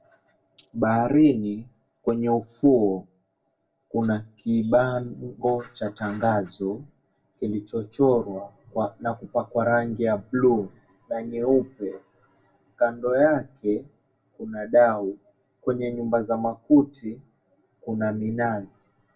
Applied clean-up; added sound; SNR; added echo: none; none; none; reverberation time 0.2 s.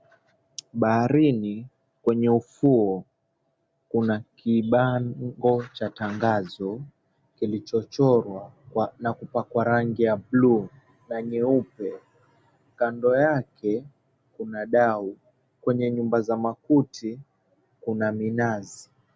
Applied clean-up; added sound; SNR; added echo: none; none; none; none.